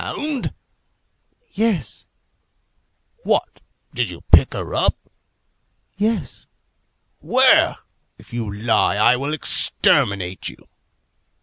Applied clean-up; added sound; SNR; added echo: none; none; none; none.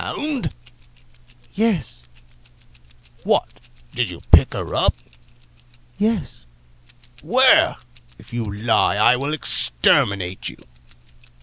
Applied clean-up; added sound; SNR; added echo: none; Keys jangling; 19 dB; none.